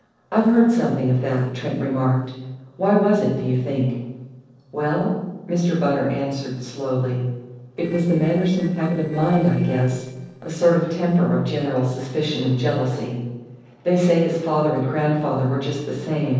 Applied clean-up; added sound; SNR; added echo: neural separator model SepFormer DNS4.